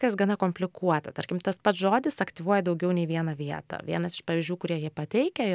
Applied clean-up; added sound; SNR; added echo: none; none; none; none.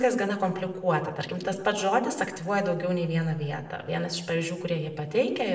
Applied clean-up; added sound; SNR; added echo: none; none; none; reverberation time 0.6 s.